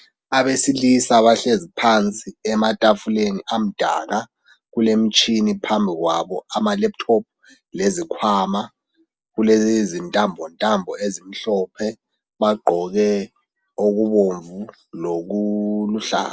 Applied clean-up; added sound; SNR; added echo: none; none; none; none.